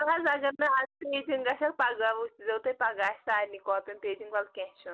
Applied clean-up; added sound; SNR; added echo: none; none; none; none.